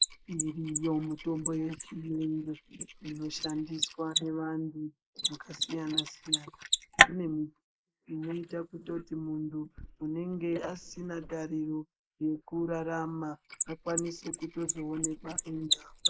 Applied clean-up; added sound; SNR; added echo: neural mask model Resemble Enhance denoiser.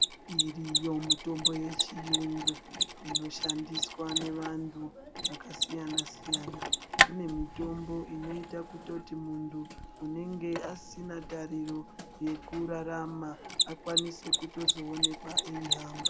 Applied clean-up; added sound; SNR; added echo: none; Mechanisms; -4 dB; none.